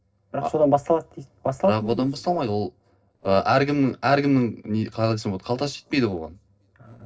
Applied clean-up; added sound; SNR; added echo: neural separator model SepFormer DNS4.